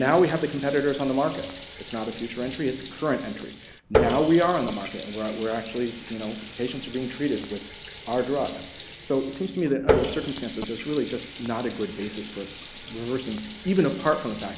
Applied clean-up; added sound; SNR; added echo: none; Water tap, faucet; 4 dB; none.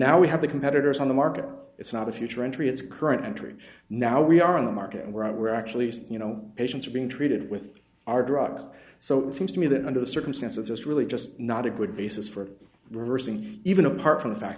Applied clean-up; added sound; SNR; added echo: none; none; none; none.